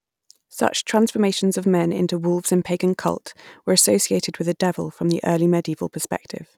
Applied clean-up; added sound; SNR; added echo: none; none; none; none.